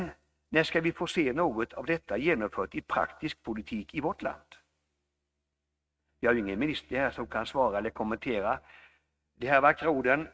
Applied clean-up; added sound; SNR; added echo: neural mask model RNNoise.